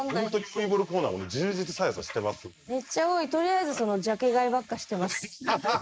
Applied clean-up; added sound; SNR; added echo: neural mask model Resemble Enhance denoiser.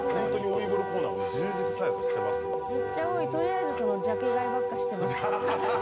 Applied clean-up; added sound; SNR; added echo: none; Wind instrument, woodwind instrument; -3 dB; none.